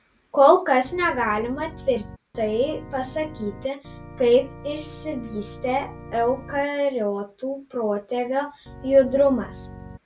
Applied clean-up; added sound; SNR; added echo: none; Organ; 18 dB; none.